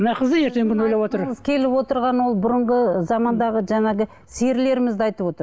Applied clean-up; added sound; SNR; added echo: none; none; none; none.